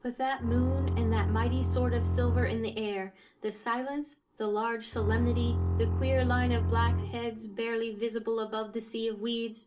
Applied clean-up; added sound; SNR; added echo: none; Bowed string instrument; -3 dB; reverberation time 0.3 s.